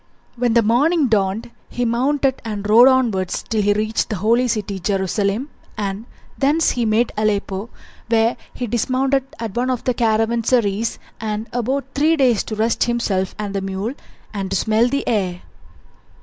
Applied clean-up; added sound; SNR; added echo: none; none; none; none.